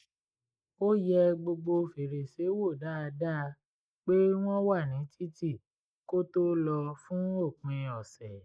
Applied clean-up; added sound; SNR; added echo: neural mask model Resemble Enhance denoiser.